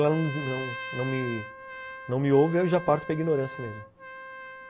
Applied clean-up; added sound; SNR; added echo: none; Trumpet; 12 dB; none.